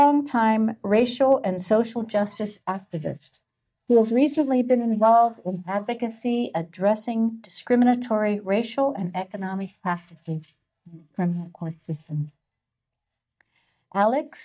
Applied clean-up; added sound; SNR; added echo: neural mask model DeepFilterNet 3.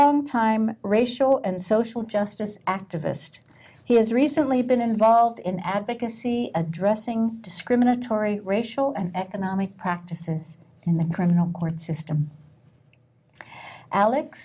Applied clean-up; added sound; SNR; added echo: none; none; none; none.